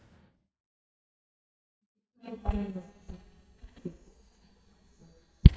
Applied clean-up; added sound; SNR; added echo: neural mask model DeepFilterNet 3.